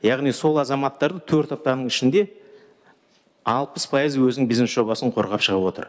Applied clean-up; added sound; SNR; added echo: none; none; none; none.